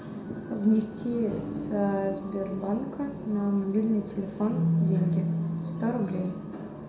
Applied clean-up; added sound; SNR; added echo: none; none; none; reverberation time 0.6 s.